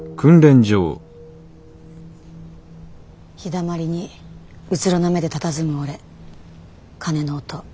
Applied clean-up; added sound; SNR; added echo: none; none; none; none.